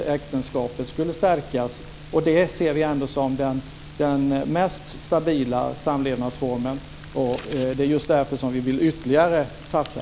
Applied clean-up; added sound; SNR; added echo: none; none; none; none.